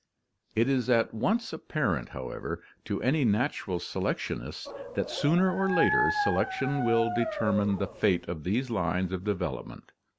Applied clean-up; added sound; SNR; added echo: none; Dog; 4 dB; none.